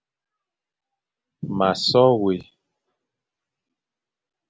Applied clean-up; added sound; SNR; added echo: none; none; none; none.